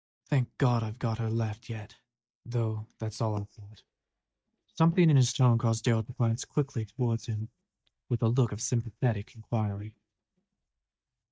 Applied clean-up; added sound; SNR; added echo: neural mask model DeepFilterNet 3.